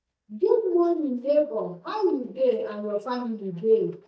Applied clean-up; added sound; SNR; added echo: neural mask model DeepFilterNet 3.